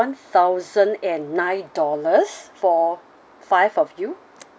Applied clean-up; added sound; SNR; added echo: none; none; none; none.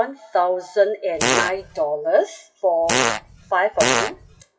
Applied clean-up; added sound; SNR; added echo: classical method WPE with log-MMSE.